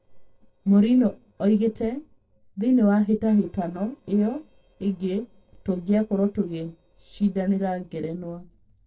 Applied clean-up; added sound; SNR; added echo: neural separator model SepFormer DNS4.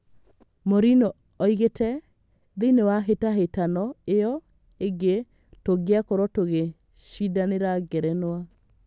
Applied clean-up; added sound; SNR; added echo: none; none; none; none.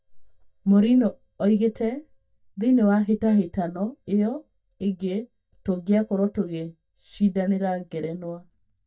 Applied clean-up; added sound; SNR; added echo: neural mask model DeepFilterNet 3.